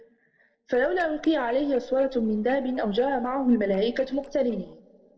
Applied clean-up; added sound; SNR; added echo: neural separator model SepFormer DNS4.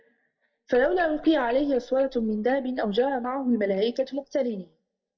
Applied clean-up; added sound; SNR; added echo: neural mask model DeepFilterNet 3.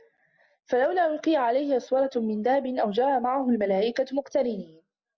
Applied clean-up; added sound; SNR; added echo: none; none; none; none.